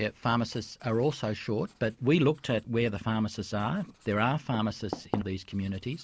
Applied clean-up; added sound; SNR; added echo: none; Writing; 17 dB; none.